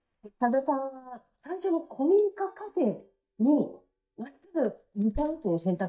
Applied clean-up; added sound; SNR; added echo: neural mask model DeepFilterNet 3.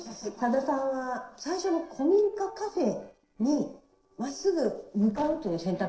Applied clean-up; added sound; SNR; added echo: neural separator model SepFormer DNS4.